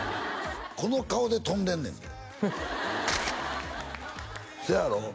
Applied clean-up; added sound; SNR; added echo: none; none; none; none.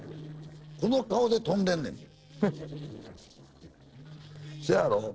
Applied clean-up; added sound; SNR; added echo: neural separator model SepFormer DNS4.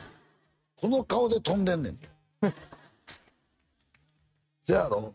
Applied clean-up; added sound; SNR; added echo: neural mask model RNNoise.